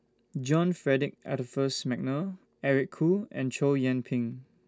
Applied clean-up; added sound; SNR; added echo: none; none; none; none.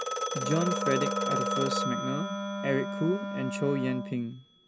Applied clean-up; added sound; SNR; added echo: none; Wind instrument, woodwind instrument + Telephone; 0 dB; none.